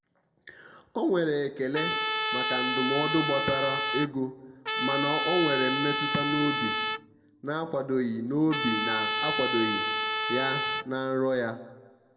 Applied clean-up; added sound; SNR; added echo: none; Trumpet; -1 dB; reverberation time 1.1 s.